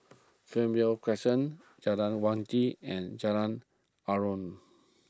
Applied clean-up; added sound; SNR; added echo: none; none; none; none.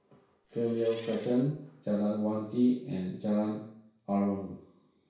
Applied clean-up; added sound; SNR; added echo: none; Engine; 19 dB; reverberation time 0.6 s.